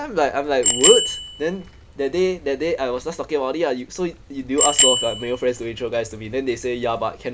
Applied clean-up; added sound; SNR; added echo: none; Bicycle bell; 2 dB; none.